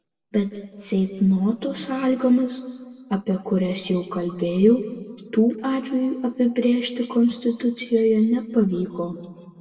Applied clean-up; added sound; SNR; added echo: none; none; none; reverberation time 1.6 s.